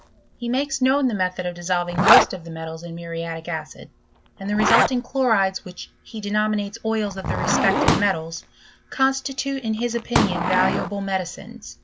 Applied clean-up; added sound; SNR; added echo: none; Zipper (clothing) + Explosion; 2 dB; none.